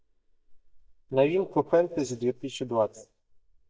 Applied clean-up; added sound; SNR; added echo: neural mask model DeepFilterNet 3.